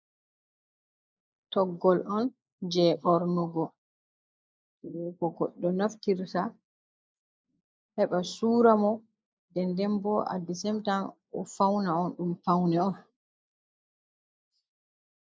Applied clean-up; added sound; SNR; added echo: neural mask model Resemble Enhance denoiser.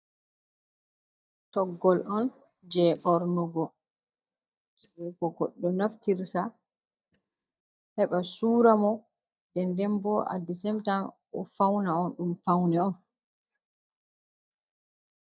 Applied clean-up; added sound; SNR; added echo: neural mask model DeepFilterNet 3.